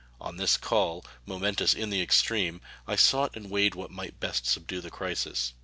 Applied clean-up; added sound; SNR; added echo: none; none; none; none.